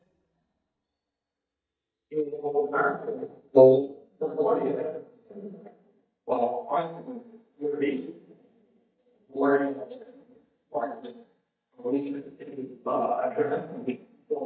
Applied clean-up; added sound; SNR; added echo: neural mask model DeepFilterNet 3.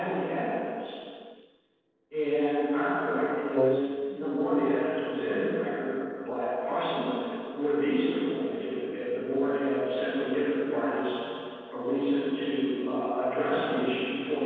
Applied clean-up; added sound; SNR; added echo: neural separator model SepFormer DNS4.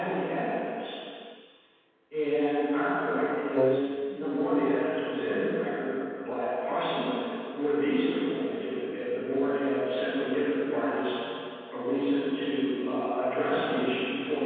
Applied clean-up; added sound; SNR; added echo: none; Wind instrument, woodwind instrument; -1 dB; reverberation time 2.1 s.